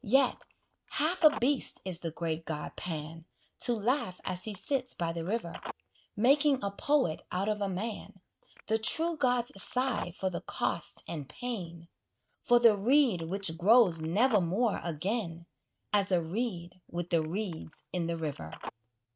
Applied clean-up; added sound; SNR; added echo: neural mask model RNNoise.